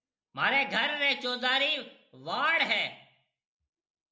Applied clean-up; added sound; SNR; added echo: none; none; none; none.